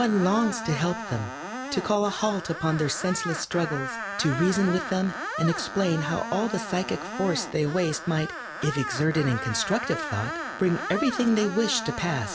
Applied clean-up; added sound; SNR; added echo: none; Screech; 8 dB; none.